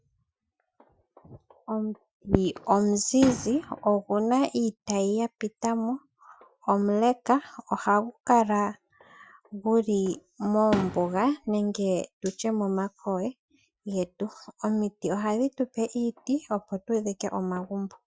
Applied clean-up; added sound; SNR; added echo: classical method Wiener filter.